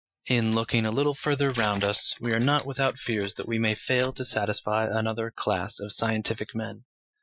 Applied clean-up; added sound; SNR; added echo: classical method Wiener filter.